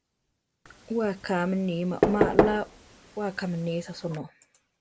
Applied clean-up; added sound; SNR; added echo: none; Knock / Wood; -1 dB; none.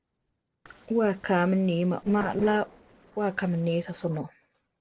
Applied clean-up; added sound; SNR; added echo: neural separator model SepFormer DNS4.